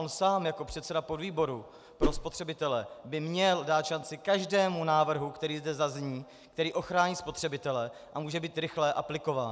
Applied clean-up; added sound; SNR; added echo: none; Whoosh, swoosh, swish; -2 dB; none.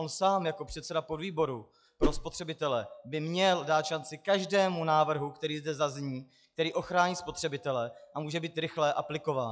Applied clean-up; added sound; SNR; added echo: classical method log-MMSE.